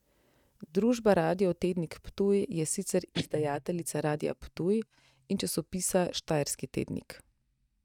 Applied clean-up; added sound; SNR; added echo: neural mask model DeepFilterNet 3.